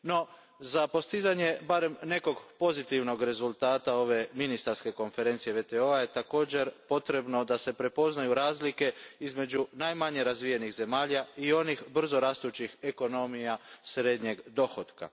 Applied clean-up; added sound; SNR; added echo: none; none; none; none.